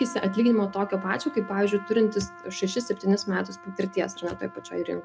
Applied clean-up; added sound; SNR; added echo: none; Trumpet; 17 dB; none.